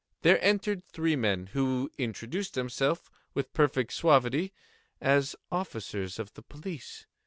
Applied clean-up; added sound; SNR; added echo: none; none; none; none.